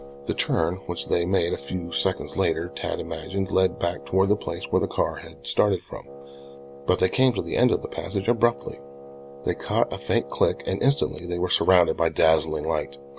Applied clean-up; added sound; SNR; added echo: none; Wind instrument, woodwind instrument; 17 dB; none.